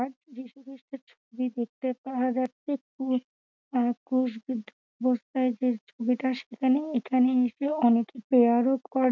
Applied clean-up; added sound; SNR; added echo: none; none; none; none.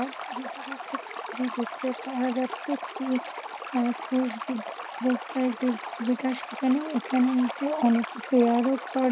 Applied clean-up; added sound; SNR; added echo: none; Stream; 10 dB; none.